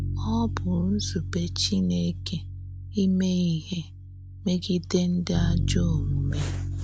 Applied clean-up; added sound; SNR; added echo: none; Bass guitar; 3 dB; none.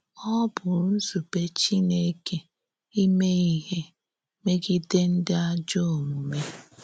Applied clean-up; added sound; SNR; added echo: none; none; none; none.